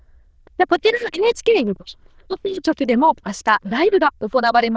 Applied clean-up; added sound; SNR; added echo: neural diffusion model UNIVERSE++.